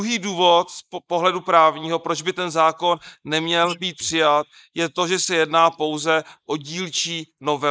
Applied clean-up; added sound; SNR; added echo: neural mask model Resemble Enhance denoiser.